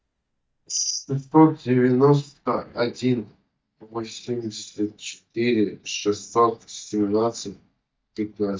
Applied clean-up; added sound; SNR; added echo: neural mask model DeepFilterNet 3.